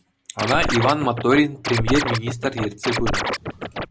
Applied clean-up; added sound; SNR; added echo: none; Scratching (performance technique); 3 dB; none.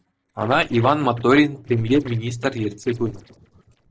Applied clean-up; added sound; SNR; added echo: neural separator model SepFormer DNS4.